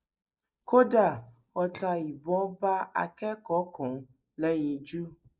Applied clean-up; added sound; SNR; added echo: neural mask model DeepFilterNet 3.